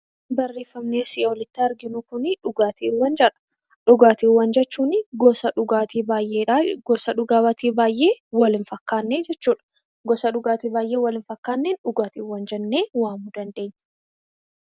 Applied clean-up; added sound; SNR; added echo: none; none; none; none.